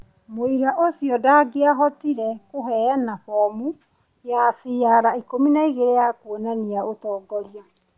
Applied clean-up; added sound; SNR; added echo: none; none; none; none.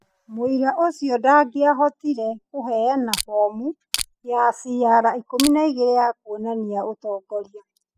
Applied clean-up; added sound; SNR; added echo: classical method spectral subtraction.